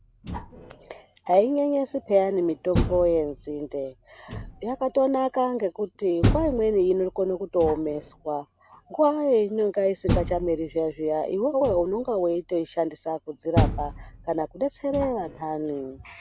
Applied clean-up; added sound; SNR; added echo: none; Door; 7 dB; none.